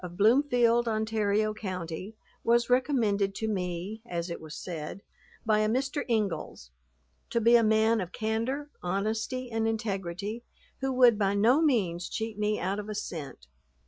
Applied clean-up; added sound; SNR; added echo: none; none; none; none.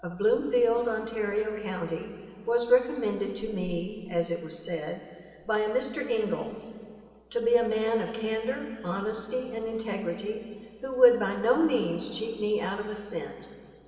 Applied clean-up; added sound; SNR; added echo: none; none; none; reverberation time 2.4 s.